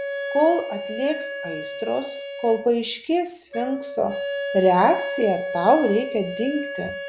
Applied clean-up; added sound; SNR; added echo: none; Wind instrument, woodwind instrument; 7 dB; none.